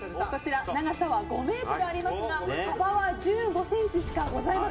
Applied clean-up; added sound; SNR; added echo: none; Train; 16 dB; reverberation time 2.2 s.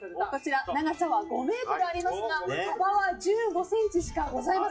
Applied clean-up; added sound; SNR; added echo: classical method WPE with log-MMSE.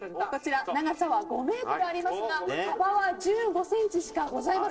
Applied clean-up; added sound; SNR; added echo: neural separator model SepFormer DNS4.